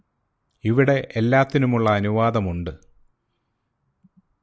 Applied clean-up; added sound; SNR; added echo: none; none; none; none.